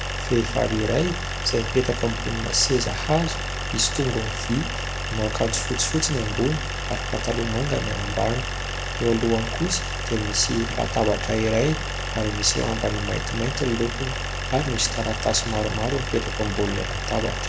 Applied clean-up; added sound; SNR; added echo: none; Idling; 3 dB; reverberation time 0.6 s.